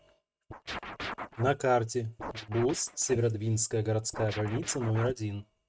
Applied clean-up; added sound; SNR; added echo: neural mask model RNNoise.